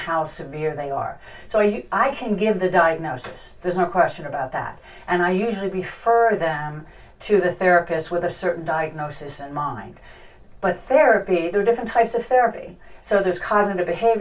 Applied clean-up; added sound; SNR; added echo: none; none; none; reverberation time 0.2 s.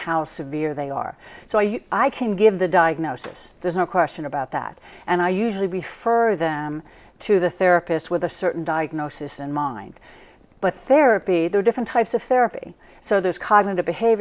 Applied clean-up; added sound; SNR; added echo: none; none; none; none.